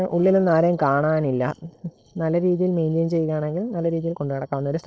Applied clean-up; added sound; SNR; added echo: neural separator model SepFormer DNS4.